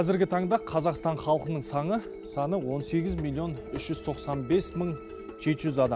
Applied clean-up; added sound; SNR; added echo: none; none; none; none.